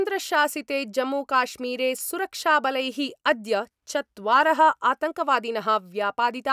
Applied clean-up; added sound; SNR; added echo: none; none; none; none.